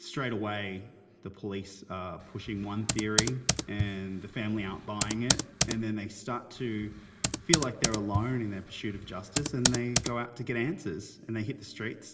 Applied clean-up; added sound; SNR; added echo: none; Computer keyboard; -1 dB; reverberation time 1.6 s.